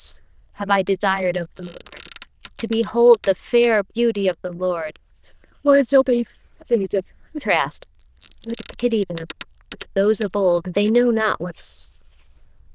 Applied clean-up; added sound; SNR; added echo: neural diffusion model UNIVERSE++.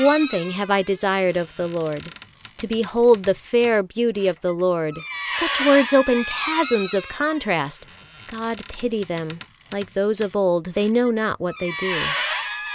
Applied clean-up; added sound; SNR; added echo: none; Squeak; 9 dB; none.